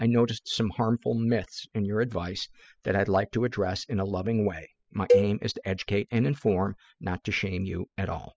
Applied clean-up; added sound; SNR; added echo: classical method spectral subtraction.